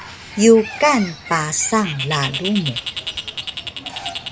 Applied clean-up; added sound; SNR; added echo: none; Bird; 10 dB; none.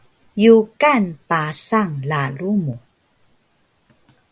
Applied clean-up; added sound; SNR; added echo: none; none; none; none.